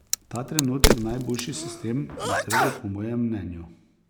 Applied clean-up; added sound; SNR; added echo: none; Sneeze + Crack; -2 dB; none.